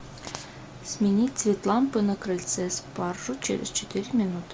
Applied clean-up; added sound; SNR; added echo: none; none; none; none.